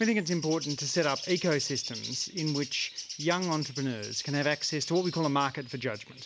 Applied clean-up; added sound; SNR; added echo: none; Bird; 10 dB; none.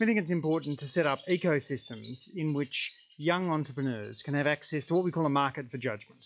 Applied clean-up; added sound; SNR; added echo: classical method log-MMSE.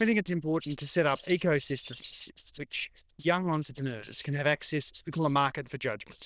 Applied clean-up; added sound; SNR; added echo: neural diffusion model UNIVERSE++.